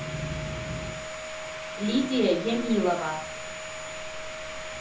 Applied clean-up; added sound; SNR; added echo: none; Domestic sounds, home sounds; 6 dB; reverberation time 0.5 s.